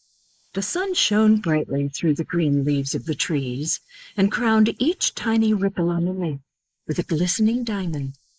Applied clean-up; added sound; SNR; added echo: neural mask model Resemble Enhance denoiser.